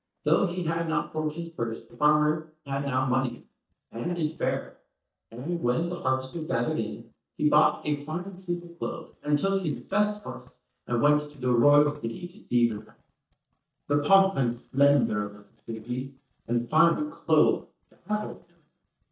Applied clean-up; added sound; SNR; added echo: neural mask model DeepFilterNet 3.